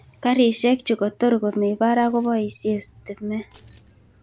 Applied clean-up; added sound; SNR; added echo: none; Keys jangling; 18 dB; none.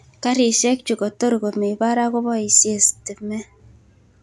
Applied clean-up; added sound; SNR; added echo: none; none; none; none.